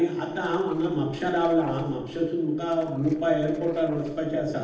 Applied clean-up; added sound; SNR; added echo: neural separator model SepFormer DNS4.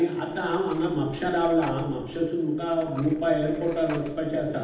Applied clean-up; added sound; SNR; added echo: none; Coin (dropping); 18 dB; reverberation time 0.8 s.